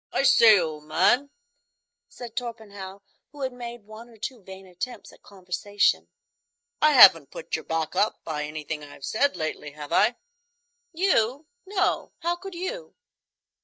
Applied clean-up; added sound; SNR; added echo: neural mask model DeepFilterNet 3.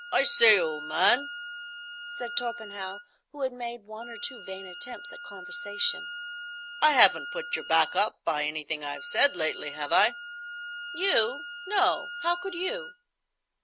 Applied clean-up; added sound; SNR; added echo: none; Wind instrument, woodwind instrument; 12 dB; none.